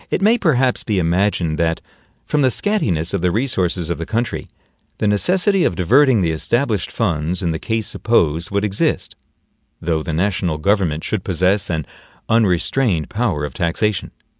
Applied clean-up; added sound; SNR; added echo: none; none; none; none.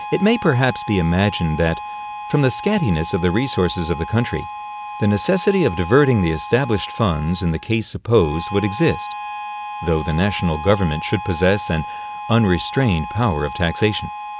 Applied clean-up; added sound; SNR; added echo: none; Harmonica; 11 dB; none.